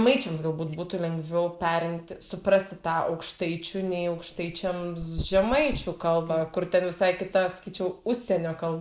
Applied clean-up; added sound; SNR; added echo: neural separator model SepFormer DNS4.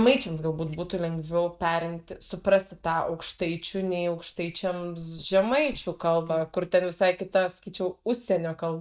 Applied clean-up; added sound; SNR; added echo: neural mask model DeepFilterNet 3.